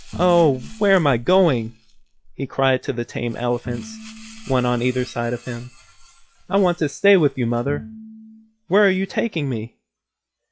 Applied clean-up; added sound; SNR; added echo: classical method log-MMSE.